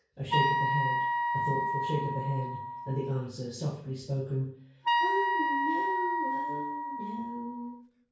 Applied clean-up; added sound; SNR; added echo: none; Wind instrument, woodwind instrument; -4 dB; reverberation time 0.6 s.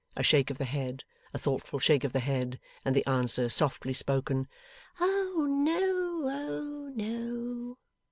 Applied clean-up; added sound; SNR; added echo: none; none; none; none.